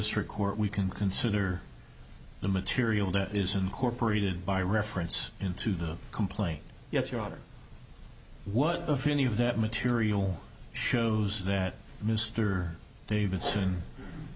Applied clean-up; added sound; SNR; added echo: none; none; none; none.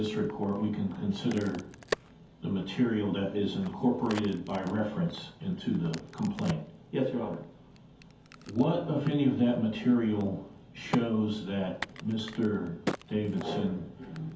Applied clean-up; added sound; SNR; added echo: none; Crack; 14 dB; reverberation time 0.5 s.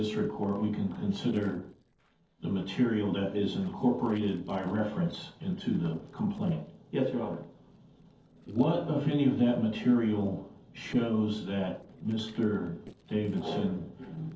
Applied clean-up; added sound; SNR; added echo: neural separator model SepFormer DNS4.